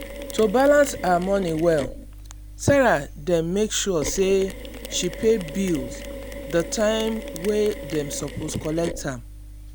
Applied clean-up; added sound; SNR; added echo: none; Mechanisms; 12 dB; none.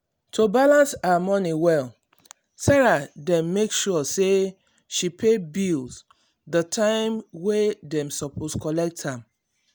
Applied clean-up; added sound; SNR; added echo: none; none; none; none.